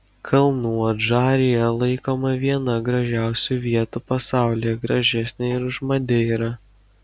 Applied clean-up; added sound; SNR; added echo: none; none; none; none.